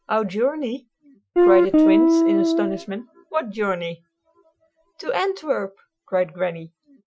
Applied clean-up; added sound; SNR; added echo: classical method Wiener filter.